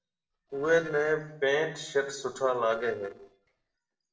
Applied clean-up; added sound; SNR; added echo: neural separator model SepFormer DNS4.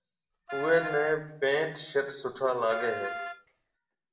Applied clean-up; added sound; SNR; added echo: none; Wind instrument, woodwind instrument; 8 dB; reverberation time 0.7 s.